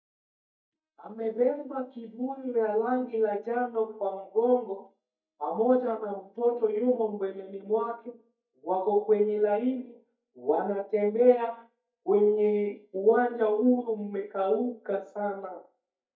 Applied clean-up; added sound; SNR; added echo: neural mask model DeepFilterNet 3.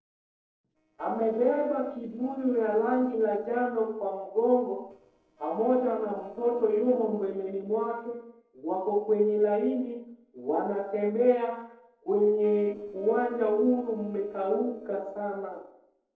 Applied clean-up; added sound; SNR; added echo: neural separator model SepFormer DNS4.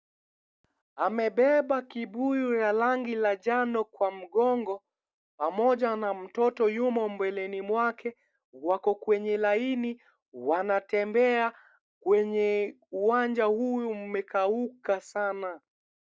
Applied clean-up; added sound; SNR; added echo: none; none; none; none.